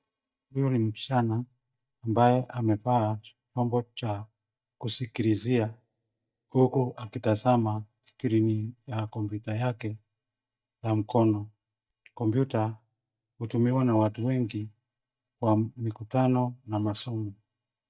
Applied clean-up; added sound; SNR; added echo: neural mask model DeepFilterNet 3.